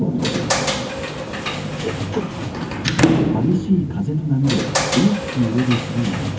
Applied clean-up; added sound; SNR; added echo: none; Sliding door / Slam; 0 dB; reverberation time 0.3 s.